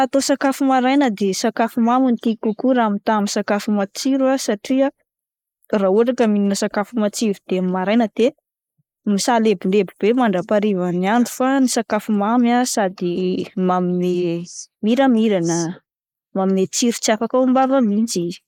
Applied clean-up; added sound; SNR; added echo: neural mask model Resemble Enhance denoiser.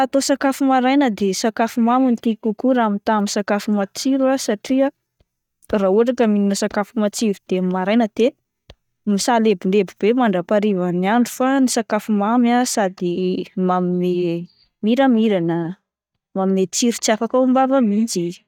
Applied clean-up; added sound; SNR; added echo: neural mask model DeepFilterNet 3.